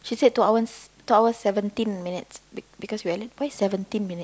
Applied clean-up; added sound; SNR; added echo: none; none; none; none.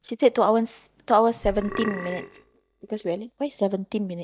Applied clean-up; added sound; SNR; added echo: neural mask model DeepFilterNet 3.